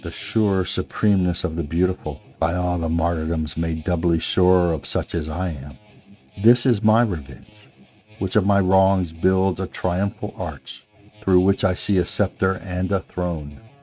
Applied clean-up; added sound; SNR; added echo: neural mask model RNNoise.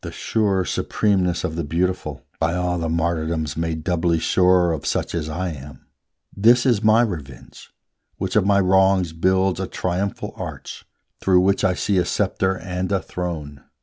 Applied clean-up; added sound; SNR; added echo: none; none; none; none.